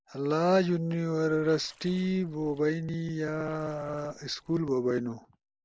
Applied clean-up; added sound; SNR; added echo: neural separator model SepFormer DNS4.